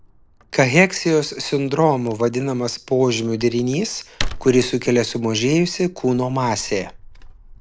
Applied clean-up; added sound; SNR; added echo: none; Tearing / Wood; 14 dB; none.